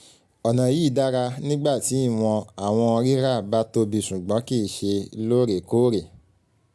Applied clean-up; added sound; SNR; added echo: none; none; none; none.